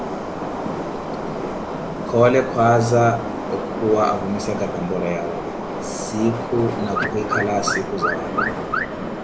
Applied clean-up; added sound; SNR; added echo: none; Subway, metro, underground + Alarm / Car; 3 dB; none.